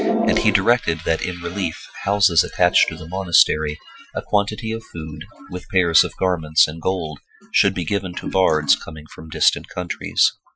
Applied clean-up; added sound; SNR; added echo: classical method Wiener filter.